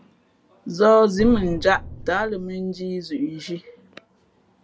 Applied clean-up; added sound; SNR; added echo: none; Drum; 13 dB; none.